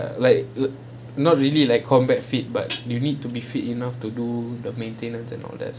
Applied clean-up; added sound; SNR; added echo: none; none; none; none.